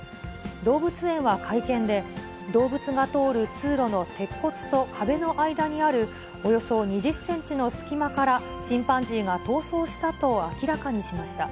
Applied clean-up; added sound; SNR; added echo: none; none; none; none.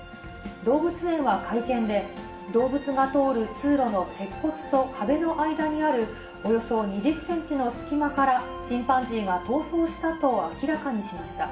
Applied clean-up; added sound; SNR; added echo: none; none; none; reverberation time 0.7 s.